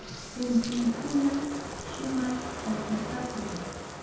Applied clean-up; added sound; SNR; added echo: none; Bathtub (filling or washing); 6 dB; reverberation time 0.9 s.